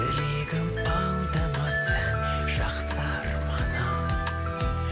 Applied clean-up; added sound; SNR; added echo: none; Wind chime; 6 dB; none.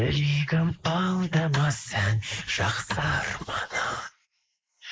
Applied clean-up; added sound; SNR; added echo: neural mask model Resemble Enhance denoiser.